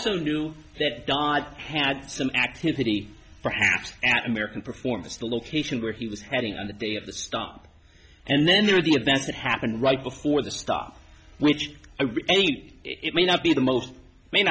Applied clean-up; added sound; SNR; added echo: none; none; none; none.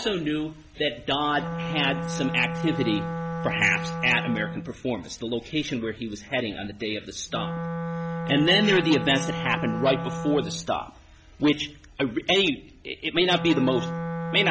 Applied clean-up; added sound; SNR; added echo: none; Wind instrument, woodwind instrument; 7 dB; none.